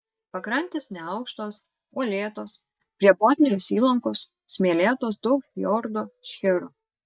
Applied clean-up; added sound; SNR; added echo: neural mask model DeepFilterNet 3.